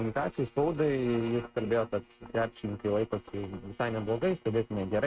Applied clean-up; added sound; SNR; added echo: neural mask model RNNoise.